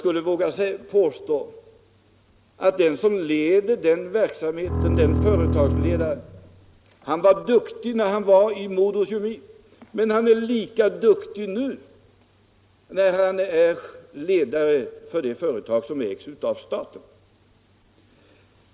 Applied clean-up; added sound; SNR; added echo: none; Bowed string instrument; 0 dB; none.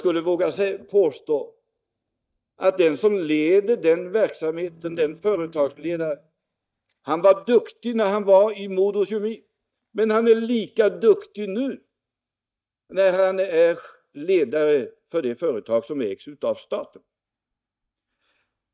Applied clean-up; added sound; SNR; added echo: neural mask model DeepFilterNet 3.